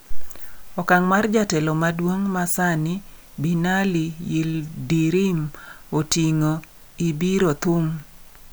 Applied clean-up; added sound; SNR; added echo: none; none; none; none.